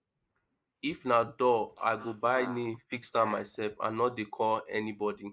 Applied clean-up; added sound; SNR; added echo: neural mask model Resemble Enhance denoiser.